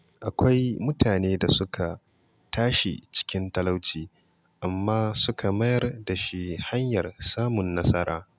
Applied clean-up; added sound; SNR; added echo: none; none; none; none.